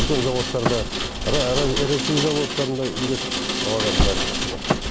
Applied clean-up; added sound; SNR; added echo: none; Car + Rain; -1 dB; none.